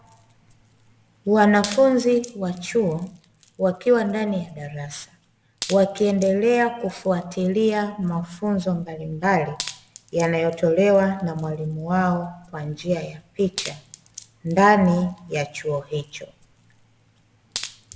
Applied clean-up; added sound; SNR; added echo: none; Wood; 20 dB; none.